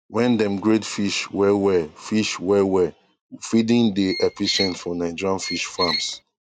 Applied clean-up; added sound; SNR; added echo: none; Squeak; 7 dB; none.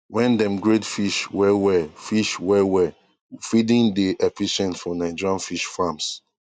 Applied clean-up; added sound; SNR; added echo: none; none; none; none.